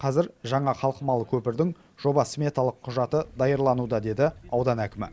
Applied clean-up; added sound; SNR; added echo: none; none; none; none.